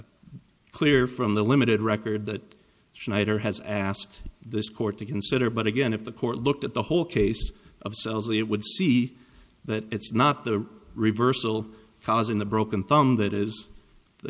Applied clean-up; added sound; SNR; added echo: none; none; none; none.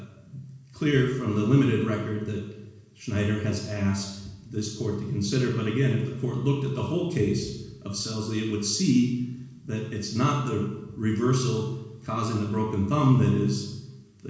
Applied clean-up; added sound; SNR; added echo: none; none; none; reverberation time 1.1 s.